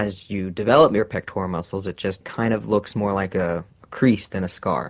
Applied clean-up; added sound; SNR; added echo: none; none; none; none.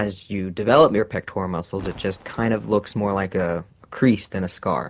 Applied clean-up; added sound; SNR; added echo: none; Fireworks; 20 dB; none.